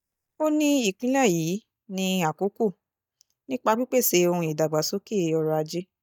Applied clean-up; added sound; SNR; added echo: neural mask model DeepFilterNet 3.